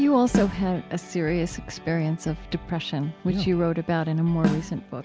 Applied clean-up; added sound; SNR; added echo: none; Snare drum; 1 dB; none.